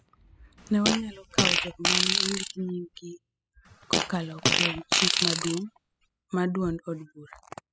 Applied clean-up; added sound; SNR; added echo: classical method spectral subtraction.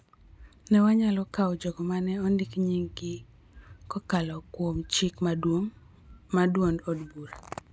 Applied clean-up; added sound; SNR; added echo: none; none; none; none.